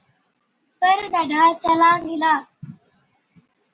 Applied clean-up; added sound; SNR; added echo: none; none; none; none.